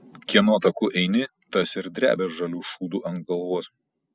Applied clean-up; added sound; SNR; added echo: none; none; none; none.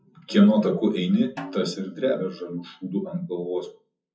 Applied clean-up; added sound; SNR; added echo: classical method WPE with log-MMSE.